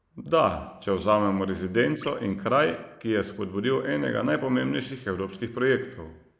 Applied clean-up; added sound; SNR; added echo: neural mask model Resemble Enhance denoiser.